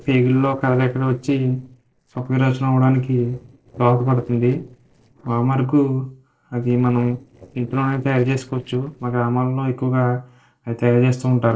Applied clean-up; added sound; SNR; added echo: neural separator model SepFormer DNS4.